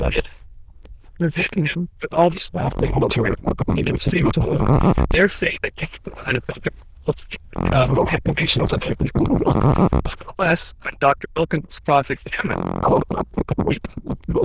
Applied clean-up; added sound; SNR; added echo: neural diffusion model UNIVERSE++.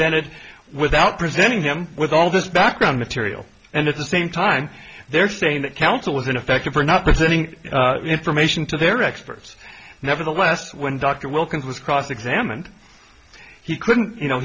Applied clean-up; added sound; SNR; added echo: none; none; none; none.